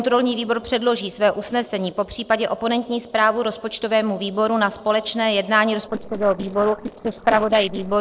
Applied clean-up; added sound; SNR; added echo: neural separator model SepFormer DNS4.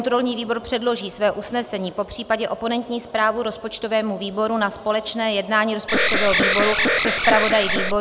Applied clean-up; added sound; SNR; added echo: none; Alarm; -3 dB; none.